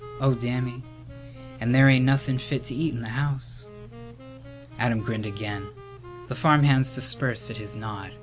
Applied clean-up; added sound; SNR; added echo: none; Wind instrument, woodwind instrument; 19 dB; none.